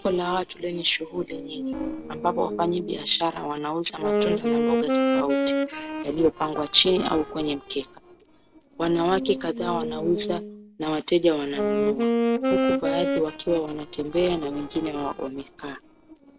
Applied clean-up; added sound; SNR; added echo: neural separator model SepFormer DNS4.